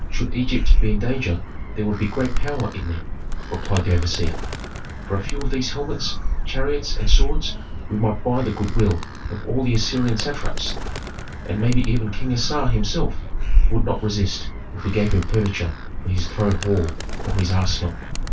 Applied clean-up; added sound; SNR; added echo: none; Animal; -1 dB; reverberation time 0.1 s.